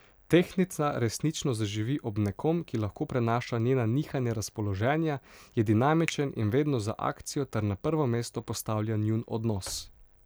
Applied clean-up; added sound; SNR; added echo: none; Finger snapping; 18 dB; none.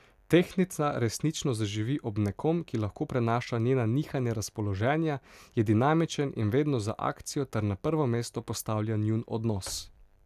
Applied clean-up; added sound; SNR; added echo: none; none; none; none.